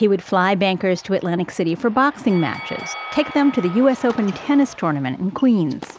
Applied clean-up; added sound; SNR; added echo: none; none; none; none.